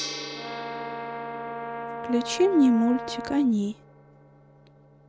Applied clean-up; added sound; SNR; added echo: none; Gong + Brass instrument; 9 dB; none.